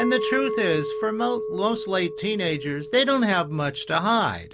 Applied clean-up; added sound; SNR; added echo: none; Chink, clink; 7 dB; none.